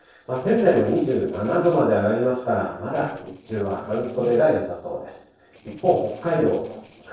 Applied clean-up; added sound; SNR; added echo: neural separator model SepFormer DNS4.